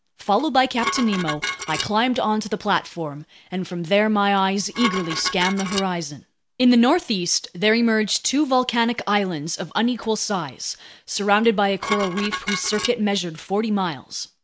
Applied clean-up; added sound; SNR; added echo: none; Dishes, pots, and pans; 8 dB; none.